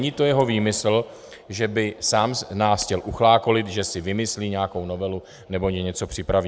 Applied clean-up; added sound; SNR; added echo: none; none; none; none.